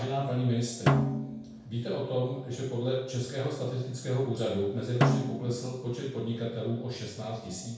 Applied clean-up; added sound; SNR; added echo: none; Snare drum; 1 dB; reverberation time 0.7 s.